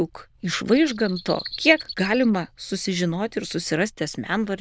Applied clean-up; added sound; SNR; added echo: neural diffusion model UNIVERSE++.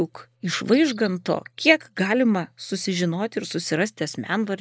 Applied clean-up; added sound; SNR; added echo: neural mask model DeepFilterNet 3.